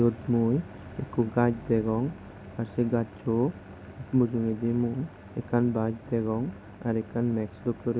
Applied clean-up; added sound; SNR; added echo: none; none; none; none.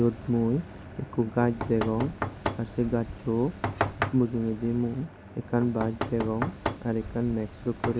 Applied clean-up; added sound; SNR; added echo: none; Knock; 8 dB; none.